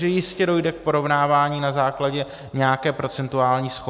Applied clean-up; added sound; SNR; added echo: none; none; none; none.